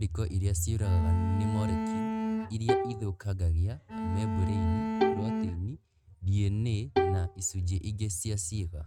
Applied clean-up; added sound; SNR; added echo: neural mask model RNNoise.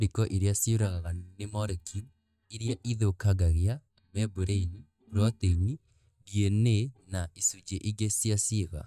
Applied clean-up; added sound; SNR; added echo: neural mask model DeepFilterNet 3.